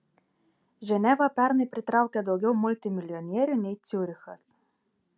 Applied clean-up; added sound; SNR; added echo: none; none; none; none.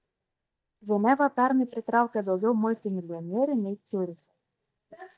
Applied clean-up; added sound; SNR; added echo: neural mask model DeepFilterNet 3.